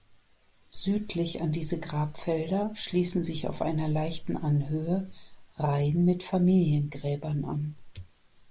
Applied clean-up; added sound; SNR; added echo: none; none; none; none.